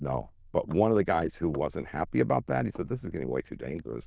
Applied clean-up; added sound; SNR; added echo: neural diffusion model UNIVERSE++.